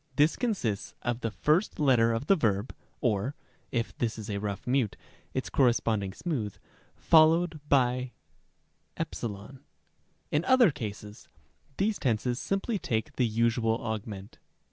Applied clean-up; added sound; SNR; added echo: none; none; none; none.